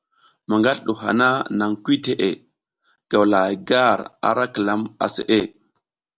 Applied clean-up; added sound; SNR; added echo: none; none; none; none.